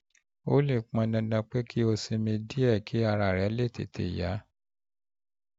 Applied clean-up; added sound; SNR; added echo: none; none; none; none.